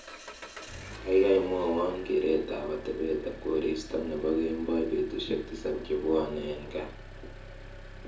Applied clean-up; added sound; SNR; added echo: none; Engine; 14 dB; reverberation time 0.6 s.